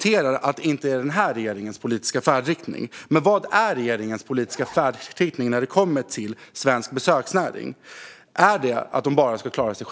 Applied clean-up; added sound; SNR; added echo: none; Zipper (clothing); 20 dB; none.